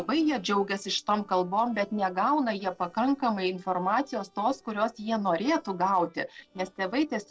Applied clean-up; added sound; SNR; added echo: neural separator model SepFormer DNS4.